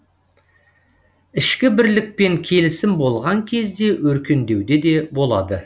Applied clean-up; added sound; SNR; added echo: none; none; none; none.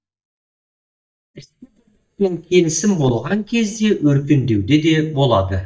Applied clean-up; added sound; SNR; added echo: neural mask model DeepFilterNet 3.